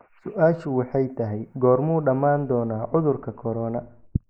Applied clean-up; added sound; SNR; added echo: neural mask model Resemble Enhance denoiser.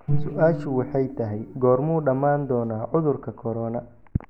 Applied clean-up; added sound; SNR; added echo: none; Bowed string instrument; 9 dB; none.